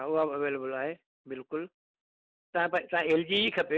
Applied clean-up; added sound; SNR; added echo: none; none; none; none.